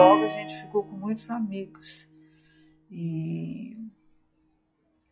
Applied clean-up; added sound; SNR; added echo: classical method log-MMSE.